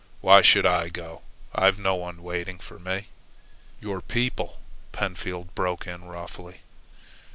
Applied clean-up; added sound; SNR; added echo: none; none; none; none.